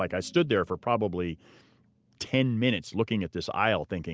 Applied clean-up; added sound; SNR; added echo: none; none; none; none.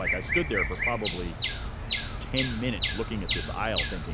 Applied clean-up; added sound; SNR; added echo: none; Bird vocalization, bird call, bird song; -3 dB; none.